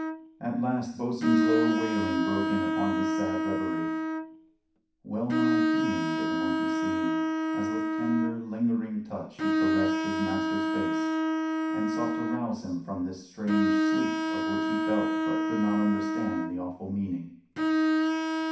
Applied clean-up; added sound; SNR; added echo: none; Bowed string instrument; -3 dB; reverberation time 0.6 s.